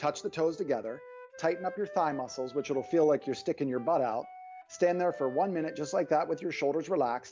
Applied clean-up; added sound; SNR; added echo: none; Wind instrument, woodwind instrument; 18 dB; none.